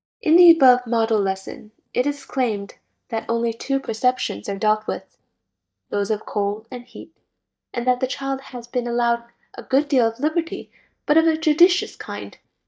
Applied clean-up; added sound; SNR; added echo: neural mask model DeepFilterNet 3.